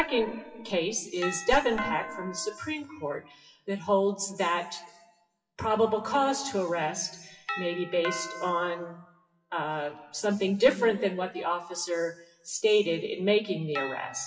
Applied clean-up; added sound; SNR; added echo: classical method WPE with log-MMSE.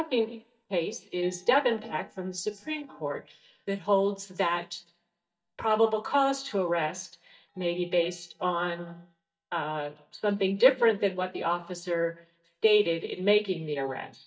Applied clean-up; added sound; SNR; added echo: neural mask model DeepFilterNet 3.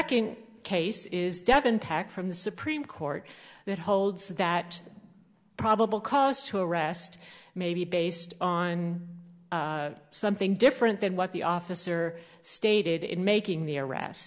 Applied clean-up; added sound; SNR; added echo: none; none; none; none.